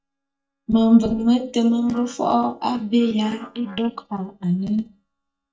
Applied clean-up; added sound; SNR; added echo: neural mask model DeepFilterNet 3.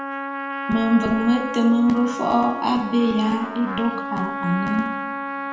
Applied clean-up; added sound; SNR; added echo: none; Trumpet; 7 dB; reverberation time 1.0 s.